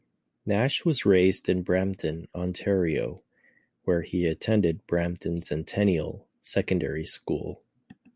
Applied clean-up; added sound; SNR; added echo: none; none; none; none.